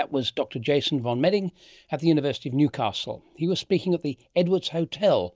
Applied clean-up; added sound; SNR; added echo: none; none; none; none.